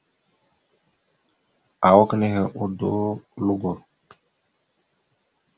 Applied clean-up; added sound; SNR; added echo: none; none; none; none.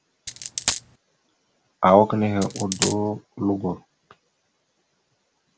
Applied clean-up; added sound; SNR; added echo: none; Coin (dropping); 4 dB; none.